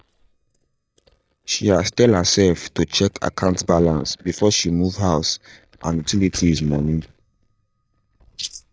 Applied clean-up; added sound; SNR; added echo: neural mask model DeepFilterNet 3.